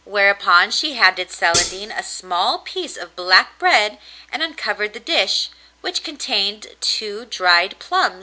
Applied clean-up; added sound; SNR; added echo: none; Hi-hat; 2 dB; none.